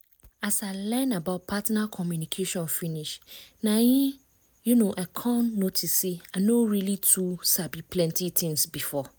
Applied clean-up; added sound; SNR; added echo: none; none; none; none.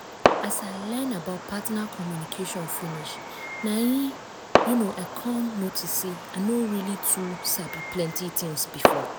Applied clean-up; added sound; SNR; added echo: none; Fireworks; 1 dB; none.